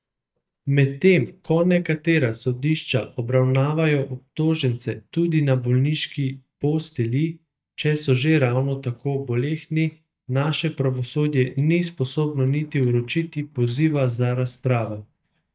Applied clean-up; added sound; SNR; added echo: neural mask model DeepFilterNet 3.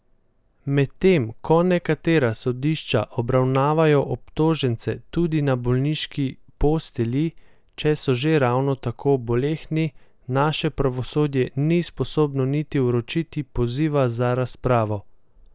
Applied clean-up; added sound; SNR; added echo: none; none; none; none.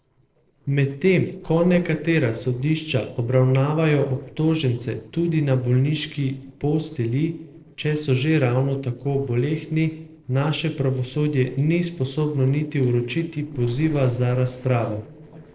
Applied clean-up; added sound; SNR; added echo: neural separator model SepFormer DNS4.